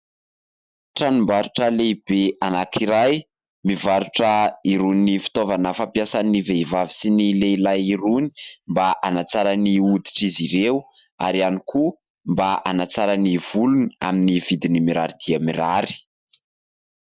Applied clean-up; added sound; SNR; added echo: neural mask model Resemble Enhance denoiser.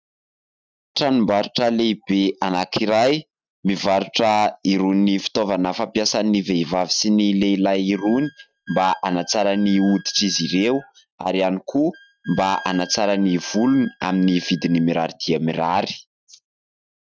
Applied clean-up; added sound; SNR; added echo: neural mask model RNNoise.